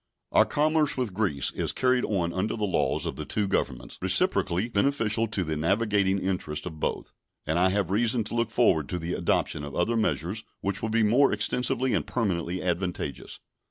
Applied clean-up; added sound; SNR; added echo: none; none; none; none.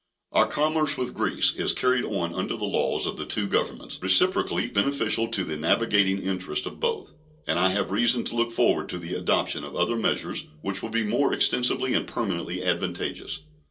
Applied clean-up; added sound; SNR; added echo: none; none; none; reverberation time 0.2 s.